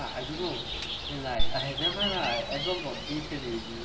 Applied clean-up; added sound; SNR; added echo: none; Gull, seagull; -3 dB; reverberation time 2.3 s.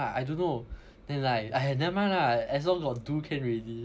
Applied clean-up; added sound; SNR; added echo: none; none; none; none.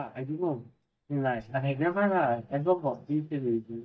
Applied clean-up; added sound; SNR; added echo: neural mask model DeepFilterNet 3.